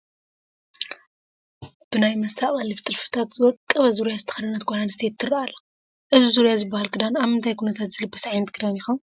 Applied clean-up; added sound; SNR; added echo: none; none; none; none.